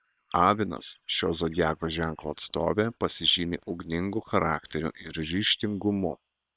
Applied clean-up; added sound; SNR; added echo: neural separator model SepFormer WHAM!.